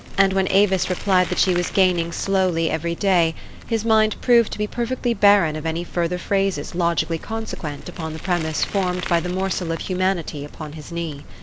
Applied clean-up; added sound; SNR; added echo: none; Bicycle; 16 dB; none.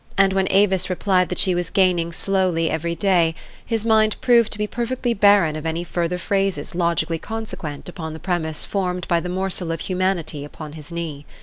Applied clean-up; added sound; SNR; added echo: none; none; none; none.